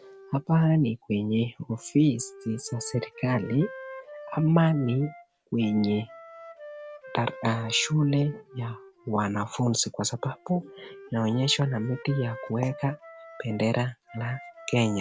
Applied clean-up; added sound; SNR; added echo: none; Wind instrument, woodwind instrument; 18 dB; none.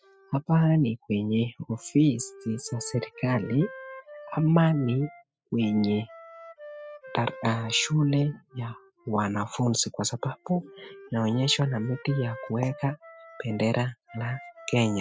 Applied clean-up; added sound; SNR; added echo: classical method spectral subtraction.